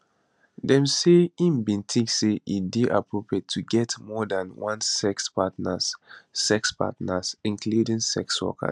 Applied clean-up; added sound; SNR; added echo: none; none; none; none.